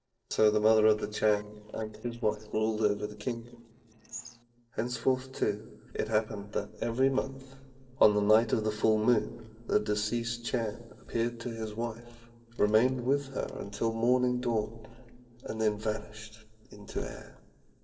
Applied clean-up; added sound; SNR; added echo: neural separator model SepFormer DNS4.